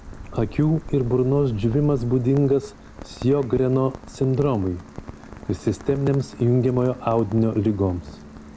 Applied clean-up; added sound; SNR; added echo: none; Rain; 16 dB; none.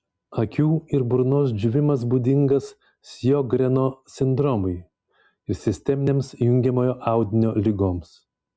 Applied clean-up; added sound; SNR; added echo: none; none; none; none.